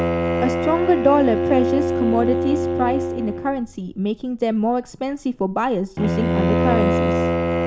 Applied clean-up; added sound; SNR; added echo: none; Bowed string instrument; 0 dB; none.